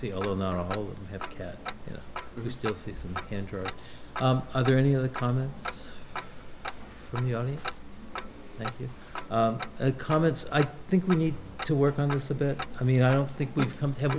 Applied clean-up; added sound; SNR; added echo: none; Tick-tock; 9 dB; none.